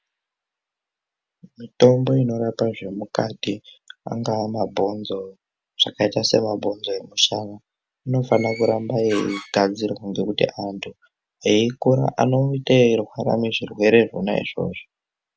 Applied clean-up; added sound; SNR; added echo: none; Door; 14 dB; none.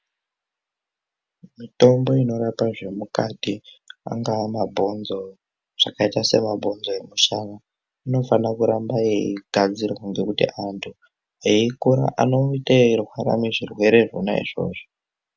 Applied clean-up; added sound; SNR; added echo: none; none; none; none.